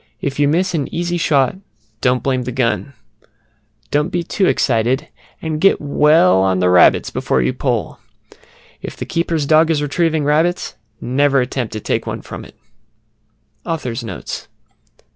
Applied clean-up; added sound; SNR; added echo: none; none; none; none.